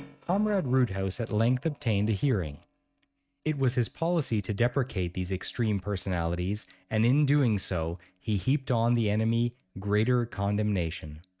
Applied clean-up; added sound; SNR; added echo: neural mask model RNNoise.